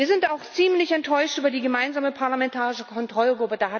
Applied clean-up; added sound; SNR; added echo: none; none; none; none.